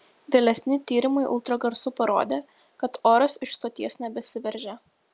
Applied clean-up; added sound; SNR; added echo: none; none; none; none.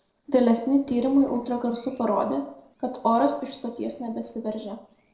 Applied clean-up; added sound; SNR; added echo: neural separator model SepFormer DNS4.